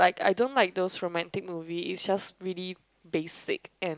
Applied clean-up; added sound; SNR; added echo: none; none; none; none.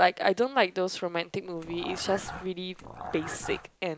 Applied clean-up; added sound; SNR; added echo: none; Dog; 11 dB; none.